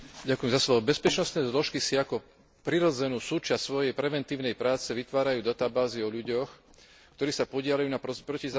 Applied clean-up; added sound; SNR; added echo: none; none; none; none.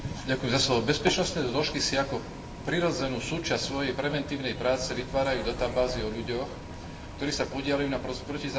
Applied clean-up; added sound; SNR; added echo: none; Bus; 10 dB; reverberation time 2.6 s.